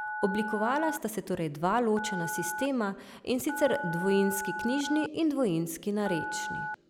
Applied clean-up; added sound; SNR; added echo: none; Telephone; 7 dB; none.